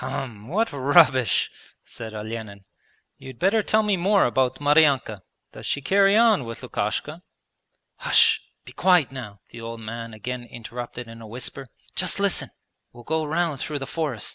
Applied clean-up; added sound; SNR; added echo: none; none; none; none.